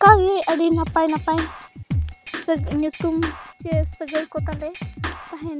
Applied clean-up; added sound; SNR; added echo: none; Drum kit; 6 dB; none.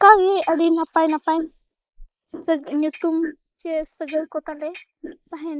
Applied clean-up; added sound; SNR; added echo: neural mask model Resemble Enhance denoiser.